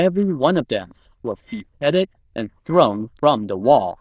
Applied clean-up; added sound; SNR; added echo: neural diffusion model UNIVERSE++.